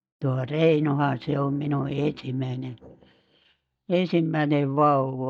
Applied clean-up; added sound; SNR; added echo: neural mask model DeepFilterNet 3.